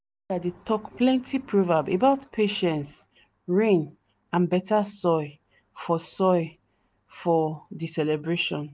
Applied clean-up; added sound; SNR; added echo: none; none; none; none.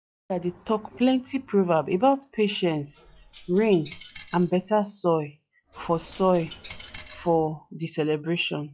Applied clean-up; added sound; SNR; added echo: classical method log-MMSE.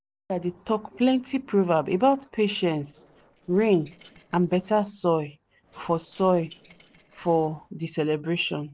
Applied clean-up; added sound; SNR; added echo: neural separator model SepFormer DNS4.